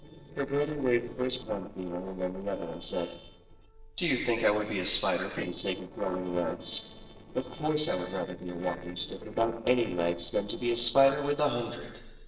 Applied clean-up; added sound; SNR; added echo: neural separator model SepFormer DNS4.